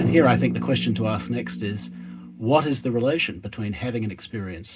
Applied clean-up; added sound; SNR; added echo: none; Drum; 6 dB; reverberation time 0.2 s.